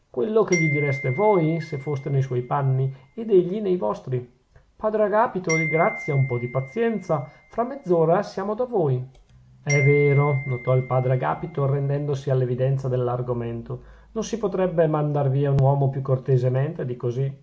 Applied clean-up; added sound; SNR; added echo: none; Glockenspiel; 13 dB; none.